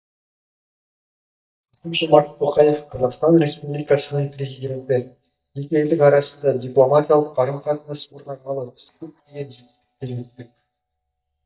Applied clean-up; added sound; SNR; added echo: neural mask model DeepFilterNet 3.